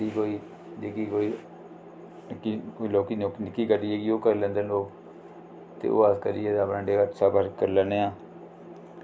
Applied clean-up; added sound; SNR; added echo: none; none; none; none.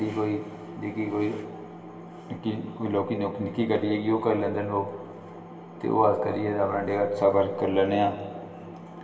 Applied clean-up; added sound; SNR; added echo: none; none; none; reverberation time 2.2 s.